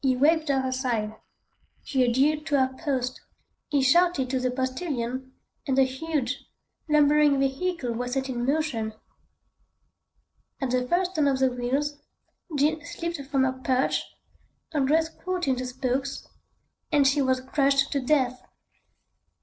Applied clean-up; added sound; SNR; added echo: neural separator model SepFormer DNS4.